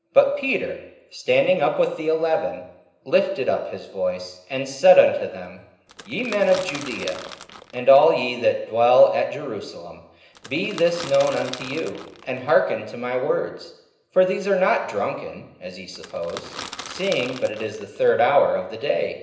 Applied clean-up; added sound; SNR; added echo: none; Crackle / Crushing; 15 dB; reverberation time 0.9 s.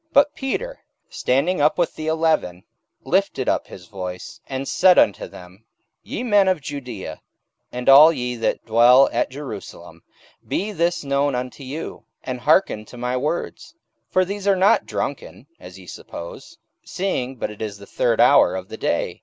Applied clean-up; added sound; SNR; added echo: none; none; none; none.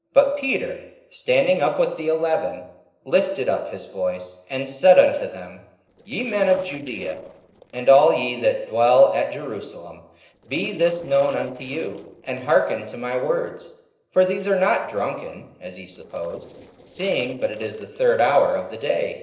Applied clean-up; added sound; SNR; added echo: neural separator model SepFormer DNS4.